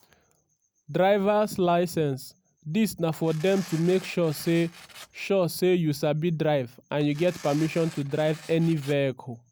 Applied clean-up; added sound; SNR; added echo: none; Tearing; 20 dB; none.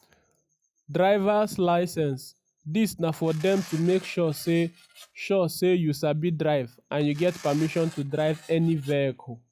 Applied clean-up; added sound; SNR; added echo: classical method log-MMSE.